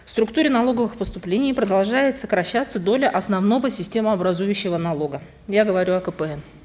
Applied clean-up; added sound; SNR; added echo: none; none; none; none.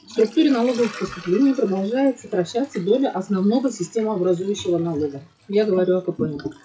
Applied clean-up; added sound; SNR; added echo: classical method WPE with log-MMSE.